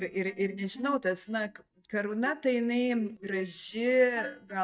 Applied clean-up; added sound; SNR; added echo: neural mask model DeepFilterNet 3.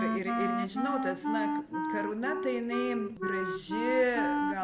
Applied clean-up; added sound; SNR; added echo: none; Wind instrument, woodwind instrument; -1 dB; none.